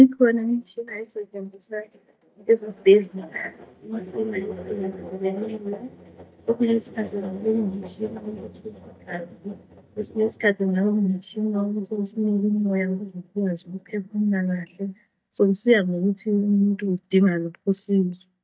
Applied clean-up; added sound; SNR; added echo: neural mask model DeepFilterNet 3.